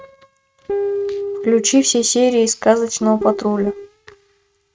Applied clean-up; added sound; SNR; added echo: neural mask model RNNoise.